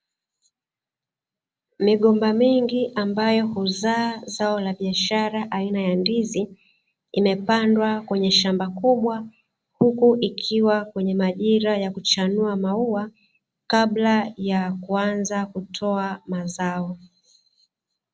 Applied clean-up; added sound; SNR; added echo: none; none; none; none.